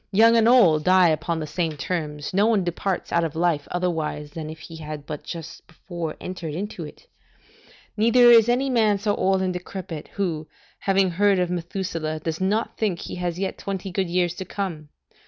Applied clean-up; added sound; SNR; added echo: none; none; none; none.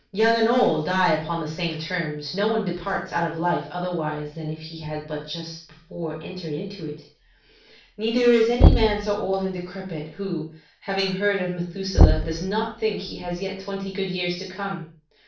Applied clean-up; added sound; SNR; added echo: none; Knock; -3 dB; reverberation time 0.3 s.